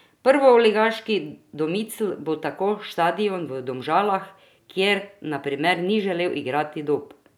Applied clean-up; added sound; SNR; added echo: none; none; none; none.